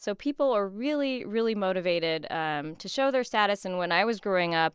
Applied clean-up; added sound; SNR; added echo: none; none; none; none.